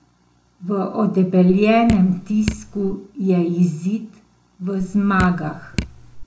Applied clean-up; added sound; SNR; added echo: none; Drip; 9 dB; reverberation time 0.3 s.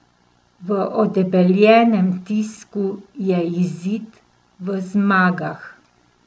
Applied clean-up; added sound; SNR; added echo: none; none; none; none.